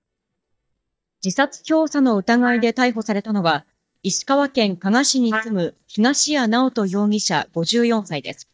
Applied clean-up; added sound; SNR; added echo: neural mask model DeepFilterNet 3.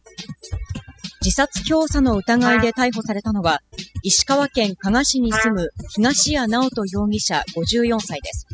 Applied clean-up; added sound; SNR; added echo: classical method spectral subtraction.